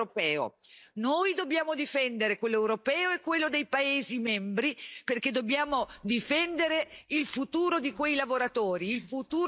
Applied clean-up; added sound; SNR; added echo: neural mask model DeepFilterNet 3.